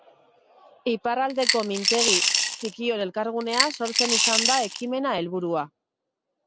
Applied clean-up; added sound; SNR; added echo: none; Coin (dropping) / Glass; -3 dB; none.